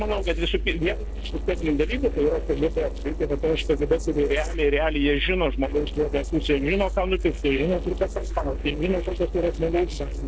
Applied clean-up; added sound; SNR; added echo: neural separator model SepFormer DNS4.